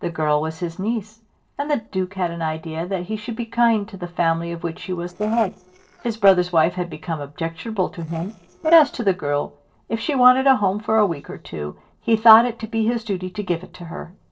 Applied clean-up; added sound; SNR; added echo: neural separator model SepFormer DNS4.